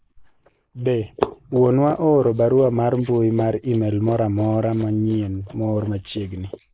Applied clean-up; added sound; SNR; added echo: neural mask model Resemble Enhance denoiser.